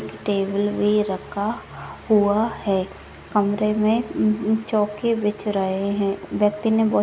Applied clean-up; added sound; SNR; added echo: none; none; none; none.